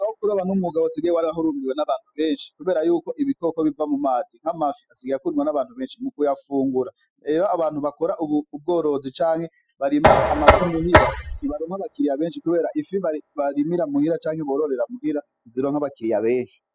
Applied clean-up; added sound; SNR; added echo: classical method spectral subtraction.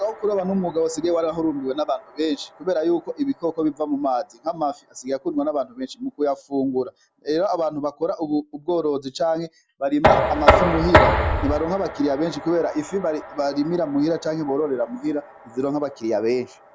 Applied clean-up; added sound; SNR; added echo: none; Knock; 3 dB; none.